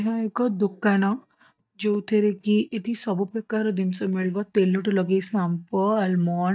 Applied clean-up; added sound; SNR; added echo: neural mask model DeepFilterNet 3.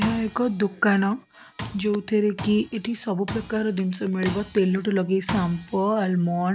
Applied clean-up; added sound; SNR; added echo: none; Tools; 13 dB; none.